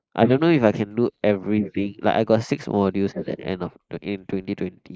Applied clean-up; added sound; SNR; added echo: neural mask model Resemble Enhance denoiser.